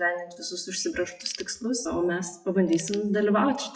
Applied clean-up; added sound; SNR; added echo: classical method WPE with log-MMSE.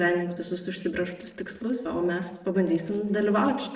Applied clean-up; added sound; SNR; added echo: neural separator model SepFormer DNS4.